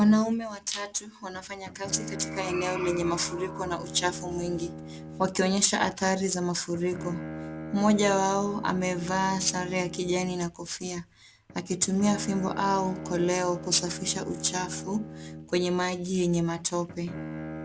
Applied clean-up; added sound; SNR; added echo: none; Bowed string instrument; 12 dB; none.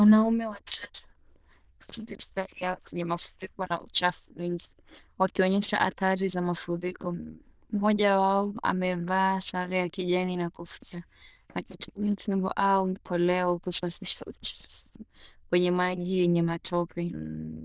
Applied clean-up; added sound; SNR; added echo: neural diffusion model UNIVERSE++.